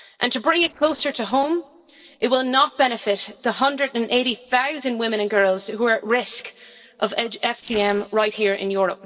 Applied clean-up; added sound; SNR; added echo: neural separator model SepFormer DNS4.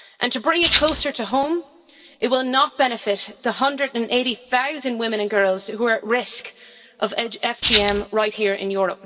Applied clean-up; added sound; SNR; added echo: none; Rattle (instrument); 1 dB; reverberation time 1.9 s.